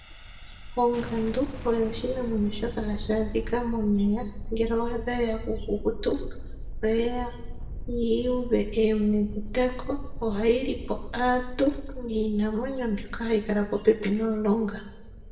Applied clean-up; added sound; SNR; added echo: none; Thunderstorm; 7 dB; reverberation time 0.9 s.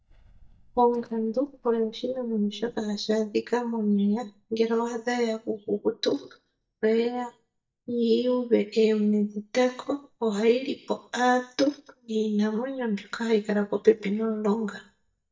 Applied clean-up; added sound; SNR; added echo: neural mask model DeepFilterNet 3.